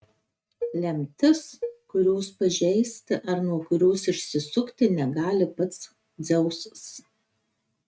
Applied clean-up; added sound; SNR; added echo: neural mask model RNNoise.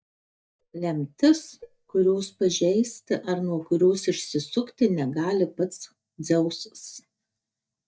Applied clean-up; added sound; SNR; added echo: neural mask model DeepFilterNet 3.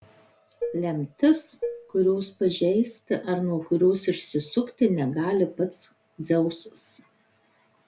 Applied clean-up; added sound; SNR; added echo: none; Dishes, pots, and pans; 11 dB; none.